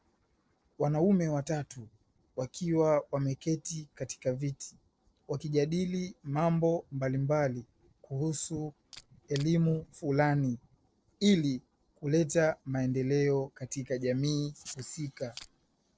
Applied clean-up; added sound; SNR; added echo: neural separator model SepFormer DNS4.